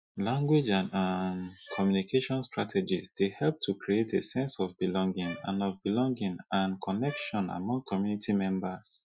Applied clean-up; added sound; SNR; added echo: classical method Wiener filter.